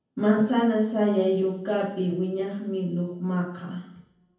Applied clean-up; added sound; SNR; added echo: none; none; none; reverberation time 0.7 s.